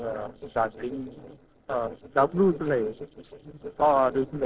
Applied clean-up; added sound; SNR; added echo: neural separator model SepFormer DNS4.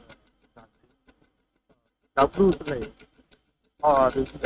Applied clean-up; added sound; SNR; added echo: neural mask model RNNoise.